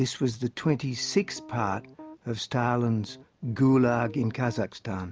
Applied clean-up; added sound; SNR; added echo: none; Piano; 20 dB; none.